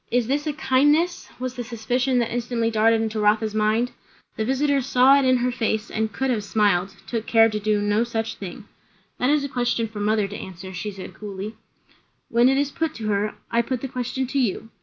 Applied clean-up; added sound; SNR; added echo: none; none; none; none.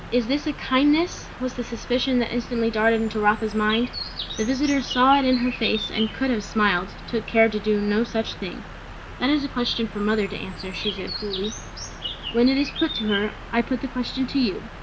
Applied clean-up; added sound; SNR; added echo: none; Bird; 11 dB; none.